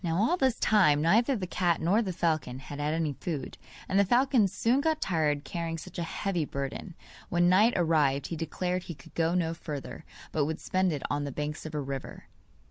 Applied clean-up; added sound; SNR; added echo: none; none; none; none.